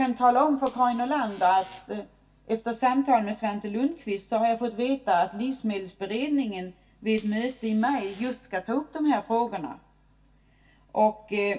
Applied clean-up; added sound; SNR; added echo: none; Buzz; 20 dB; reverberation time 0.2 s.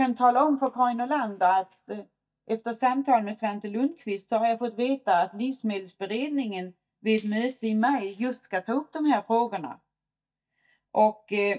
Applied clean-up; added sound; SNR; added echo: neural mask model DeepFilterNet 3.